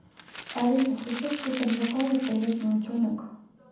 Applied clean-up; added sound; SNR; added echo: none; Crumpling, crinkling; 12 dB; reverberation time 0.8 s.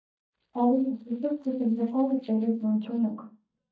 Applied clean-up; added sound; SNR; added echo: neural mask model DeepFilterNet 3.